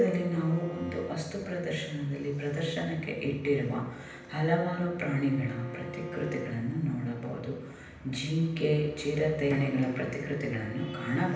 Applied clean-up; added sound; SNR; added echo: none; Bowed string instrument; 16 dB; reverberation time 0.9 s.